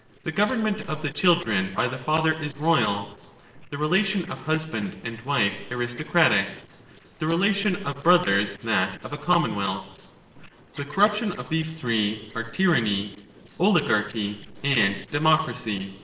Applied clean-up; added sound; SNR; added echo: neural separator model SepFormer DNS4.